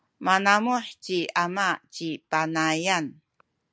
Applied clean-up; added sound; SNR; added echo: none; none; none; none.